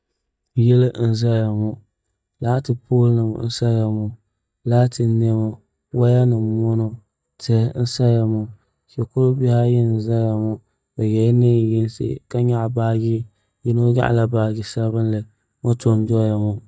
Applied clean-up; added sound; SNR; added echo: neural mask model DeepFilterNet 3.